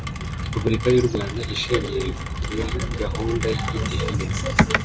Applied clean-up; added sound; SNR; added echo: none; Rain; 2 dB; none.